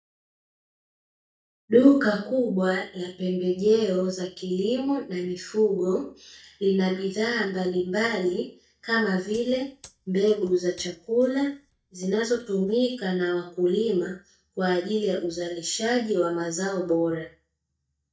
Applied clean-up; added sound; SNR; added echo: neural mask model DeepFilterNet 3.